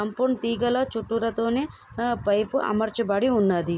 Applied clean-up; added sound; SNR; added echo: none; none; none; none.